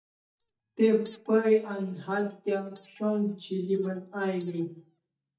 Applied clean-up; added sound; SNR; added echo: neural mask model DeepFilterNet 3.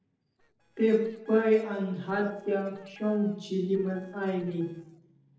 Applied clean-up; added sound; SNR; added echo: neural separator model SepFormer DNS4.